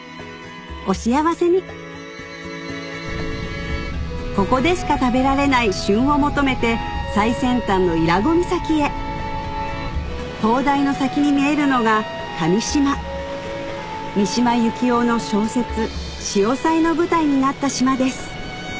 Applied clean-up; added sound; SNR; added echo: none; Trumpet; 17 dB; none.